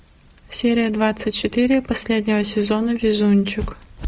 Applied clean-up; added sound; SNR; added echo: none; none; none; none.